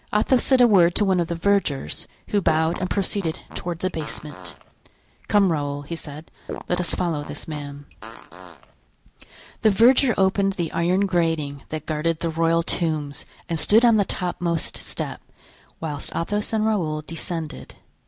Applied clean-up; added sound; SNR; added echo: none; Fart; 14 dB; none.